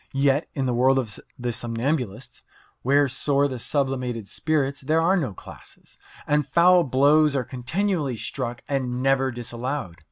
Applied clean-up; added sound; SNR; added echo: none; none; none; none.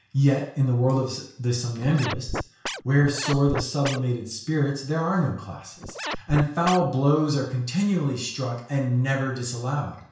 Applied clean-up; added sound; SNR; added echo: none; Scratching (performance technique); 8 dB; reverberation time 0.5 s.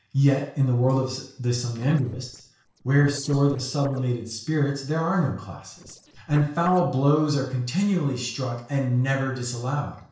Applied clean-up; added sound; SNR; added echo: neural separator model SepFormer DNS4.